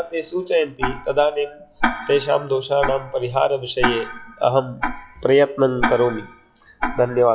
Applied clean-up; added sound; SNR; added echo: classical method log-MMSE.